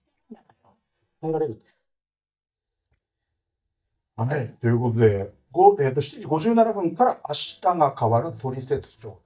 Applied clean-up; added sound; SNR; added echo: neural mask model DeepFilterNet 3.